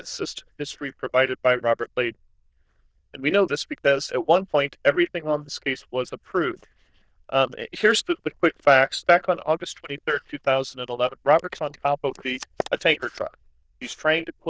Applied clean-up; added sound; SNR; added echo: neural diffusion model UNIVERSE++.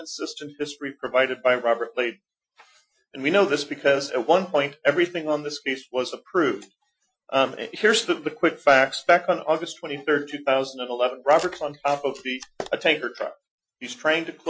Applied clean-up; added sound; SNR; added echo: classical method Wiener filter.